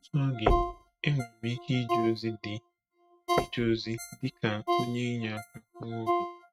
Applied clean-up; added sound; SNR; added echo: neural mask model RNNoise.